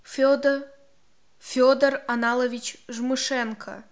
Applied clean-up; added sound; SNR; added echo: none; none; none; none.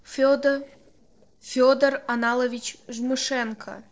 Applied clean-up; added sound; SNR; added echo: neural separator model SepFormer DNS4.